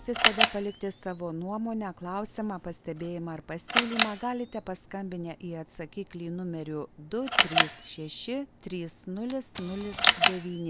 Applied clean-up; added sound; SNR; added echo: none; Camera + Camera; -3 dB; none.